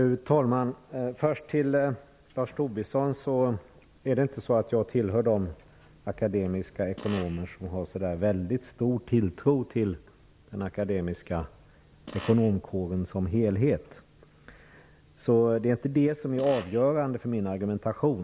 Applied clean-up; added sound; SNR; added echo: none; Fart; 18 dB; none.